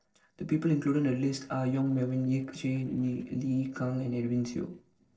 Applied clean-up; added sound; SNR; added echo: neural separator model SepFormer DNS4.